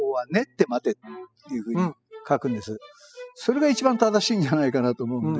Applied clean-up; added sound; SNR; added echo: classical method spectral subtraction.